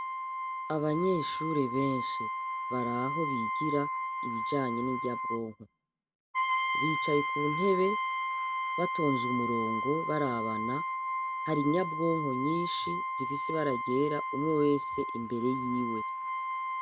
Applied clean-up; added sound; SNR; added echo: none; Brass instrument; 1 dB; none.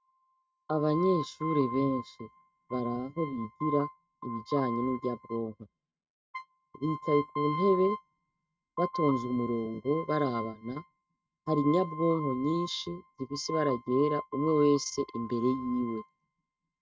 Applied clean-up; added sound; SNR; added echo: neural mask model RNNoise.